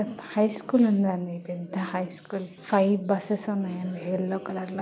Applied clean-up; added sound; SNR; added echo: none; none; none; none.